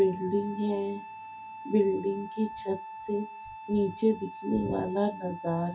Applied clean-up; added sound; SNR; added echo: none; Wind instrument, woodwind instrument; 13 dB; reverberation time 0.2 s.